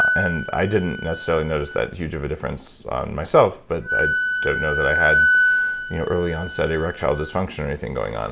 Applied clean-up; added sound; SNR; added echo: none; Wind instrument, woodwind instrument; 1 dB; none.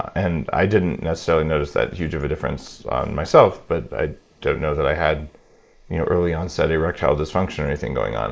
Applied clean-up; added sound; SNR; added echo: neural mask model Resemble Enhance denoiser.